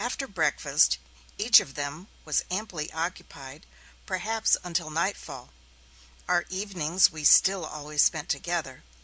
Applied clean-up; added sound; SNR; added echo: none; none; none; none.